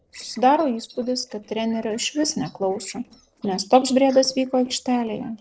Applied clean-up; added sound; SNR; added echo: neural separator model SepFormer DNS4.